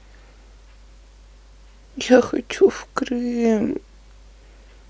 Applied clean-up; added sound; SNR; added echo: none; none; none; none.